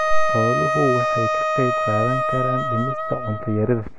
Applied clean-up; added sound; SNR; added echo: none; Wind instrument, woodwind instrument; 0 dB; none.